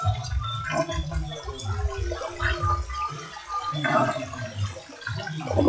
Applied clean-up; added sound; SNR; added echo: classical method WPE with log-MMSE.